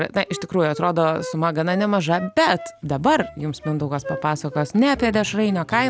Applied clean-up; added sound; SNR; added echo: none; Wind instrument, woodwind instrument; 16 dB; none.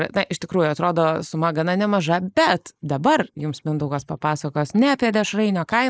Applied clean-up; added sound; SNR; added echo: neural mask model Resemble Enhance denoiser.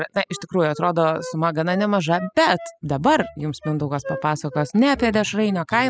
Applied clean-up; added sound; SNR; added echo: classical method spectral subtraction.